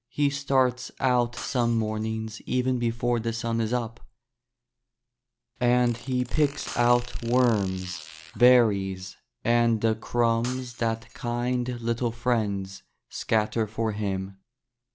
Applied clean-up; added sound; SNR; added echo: none; Fart + Shatter; 19 dB; none.